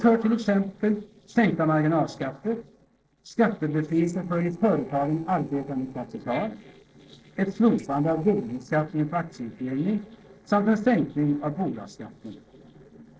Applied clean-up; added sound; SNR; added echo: neural separator model SepFormer DNS4.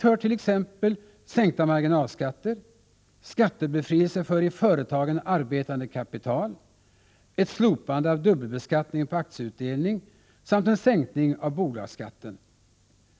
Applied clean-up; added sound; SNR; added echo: none; none; none; none.